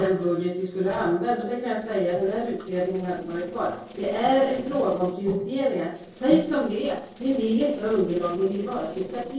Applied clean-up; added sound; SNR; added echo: neural separator model SepFormer DNS4.